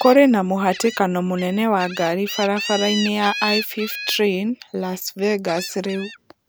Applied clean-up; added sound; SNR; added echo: none; Gull, seagull; 12 dB; none.